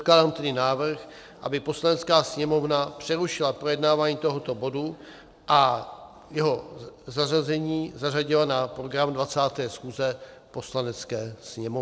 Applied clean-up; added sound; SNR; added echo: none; none; none; none.